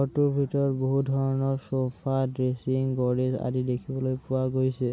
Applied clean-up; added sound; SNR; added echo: none; none; none; none.